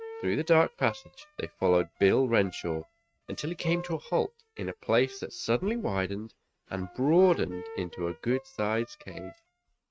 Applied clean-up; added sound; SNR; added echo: neural mask model RNNoise.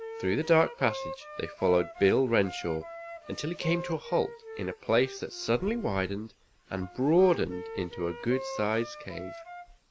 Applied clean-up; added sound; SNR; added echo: none; Wind instrument, woodwind instrument; 13 dB; none.